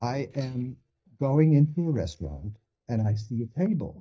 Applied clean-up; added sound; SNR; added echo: neural mask model DeepFilterNet 3.